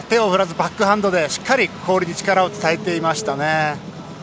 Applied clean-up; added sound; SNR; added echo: none; Engine starting; 16 dB; none.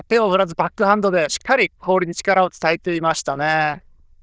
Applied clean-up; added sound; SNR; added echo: neural diffusion model UNIVERSE++.